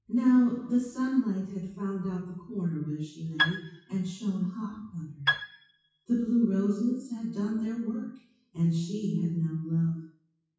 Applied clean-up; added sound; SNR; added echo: classical method WPE with log-MMSE.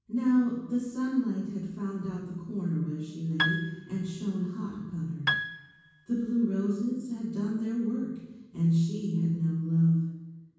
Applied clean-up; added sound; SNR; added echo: none; Piano; 6 dB; reverberation time 1.2 s.